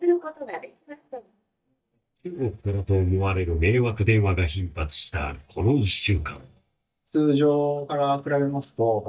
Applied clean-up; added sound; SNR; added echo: neural mask model DeepFilterNet 3.